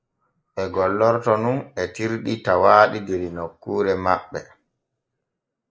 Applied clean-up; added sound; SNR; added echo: neural mask model Resemble Enhance denoiser.